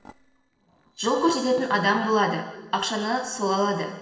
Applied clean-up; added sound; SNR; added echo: neural separator model SepFormer DNS4.